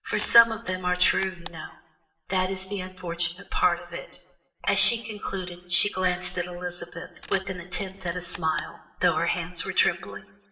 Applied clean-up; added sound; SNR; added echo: none; Camera; 12 dB; reverberation time 0.8 s.